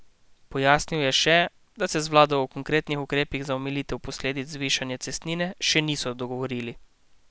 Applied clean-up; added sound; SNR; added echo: none; none; none; none.